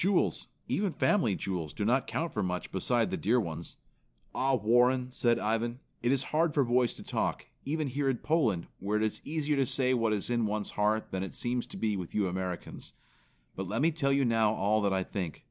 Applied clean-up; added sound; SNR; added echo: none; none; none; none.